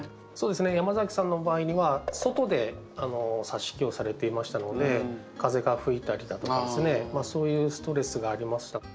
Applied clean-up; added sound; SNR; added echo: none; none; none; none.